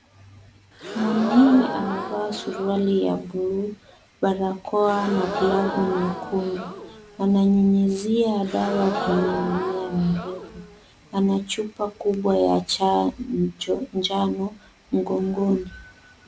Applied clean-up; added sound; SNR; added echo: none; Crowd / Gasp; 7 dB; none.